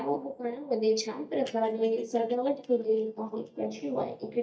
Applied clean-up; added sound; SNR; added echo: neural mask model DeepFilterNet 3.